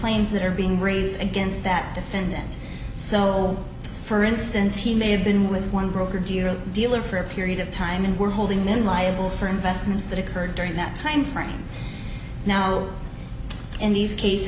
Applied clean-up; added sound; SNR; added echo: none; none; none; none.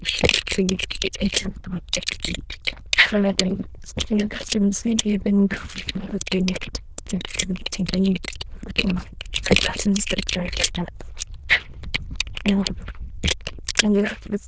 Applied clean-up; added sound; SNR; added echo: neural diffusion model UNIVERSE++.